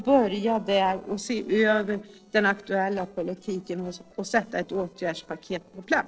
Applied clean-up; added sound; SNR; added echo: neural separator model SepFormer DNS4.